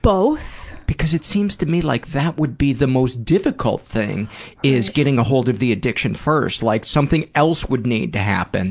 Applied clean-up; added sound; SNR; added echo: none; none; none; none.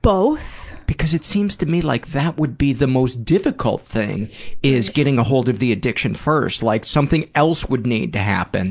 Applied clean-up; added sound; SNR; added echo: neural mask model Resemble Enhance denoiser.